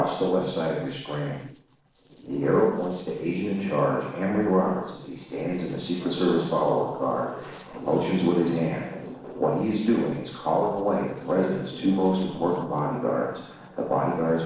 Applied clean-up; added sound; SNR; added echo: neural separator model SepFormer DNS4.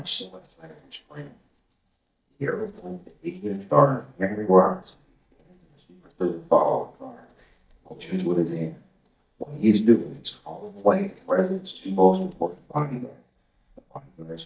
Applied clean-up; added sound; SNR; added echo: neural mask model DeepFilterNet 3.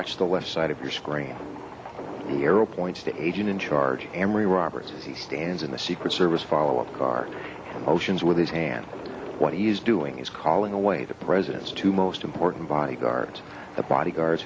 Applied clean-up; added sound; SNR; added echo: none; none; none; none.